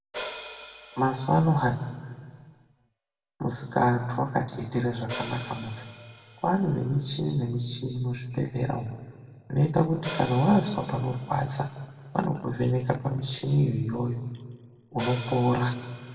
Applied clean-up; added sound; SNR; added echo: none; Hi-hat; 13 dB; reverberation time 1.4 s.